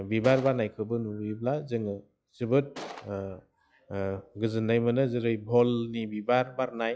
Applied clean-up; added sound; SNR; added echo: classical method log-MMSE.